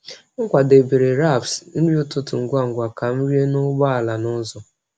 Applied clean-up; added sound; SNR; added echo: none; none; none; none.